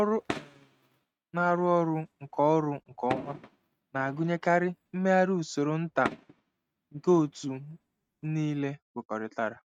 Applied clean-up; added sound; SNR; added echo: neural mask model RNNoise.